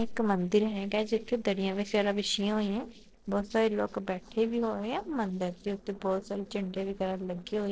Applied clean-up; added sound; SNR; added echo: neural separator model SepFormer DNS4.